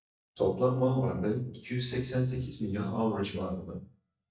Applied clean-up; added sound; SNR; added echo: neural mask model DeepFilterNet 3.